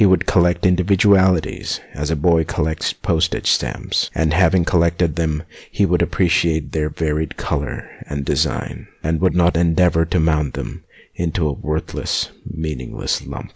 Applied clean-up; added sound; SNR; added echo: neural mask model Resemble Enhance denoiser.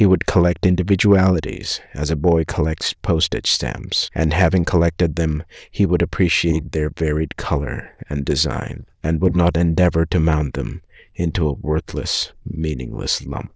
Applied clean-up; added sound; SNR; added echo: neural diffusion model UNIVERSE++.